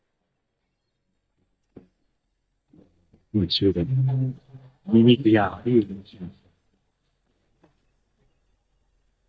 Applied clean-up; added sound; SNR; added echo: neural mask model DeepFilterNet 3.